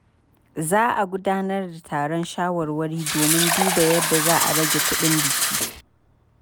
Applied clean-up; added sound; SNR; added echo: none; Fill (with liquid); -1 dB; none.